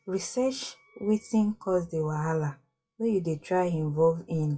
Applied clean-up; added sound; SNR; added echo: classical method WPE with log-MMSE.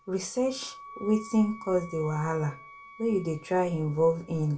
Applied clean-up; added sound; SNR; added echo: none; Wind instrument, woodwind instrument; 20 dB; reverberation time 0.2 s.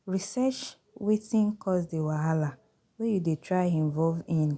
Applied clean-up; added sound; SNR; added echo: none; none; none; none.